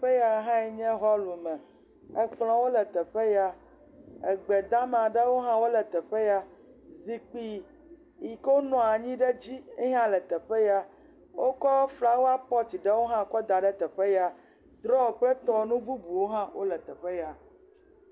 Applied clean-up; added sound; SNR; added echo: none; none; none; none.